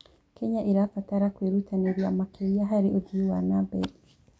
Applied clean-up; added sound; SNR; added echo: none; none; none; none.